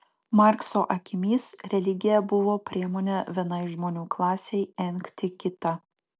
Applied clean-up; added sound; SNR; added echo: none; none; none; none.